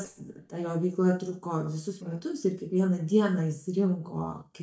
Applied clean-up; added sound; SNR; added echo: neural mask model DeepFilterNet 3.